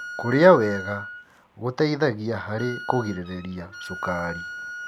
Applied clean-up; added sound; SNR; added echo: none; Wind instrument, woodwind instrument; 13 dB; none.